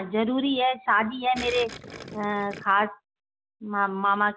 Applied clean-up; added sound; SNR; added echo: none; Gurgling; 15 dB; none.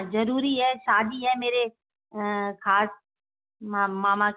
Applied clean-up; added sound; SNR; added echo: none; none; none; none.